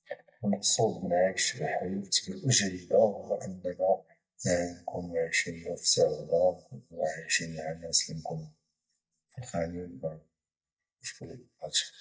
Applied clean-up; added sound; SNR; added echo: neural mask model DeepFilterNet 3.